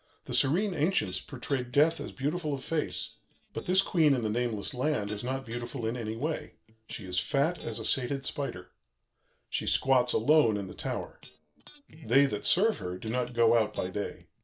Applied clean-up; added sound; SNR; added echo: neural separator model SepFormer DNS4.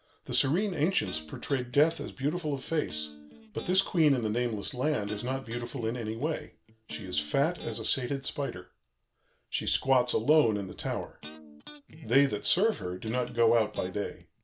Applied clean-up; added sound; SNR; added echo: none; Electric guitar; 19 dB; none.